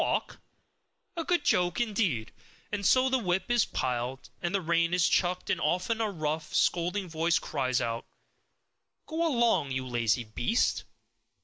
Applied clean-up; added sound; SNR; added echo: none; none; none; none.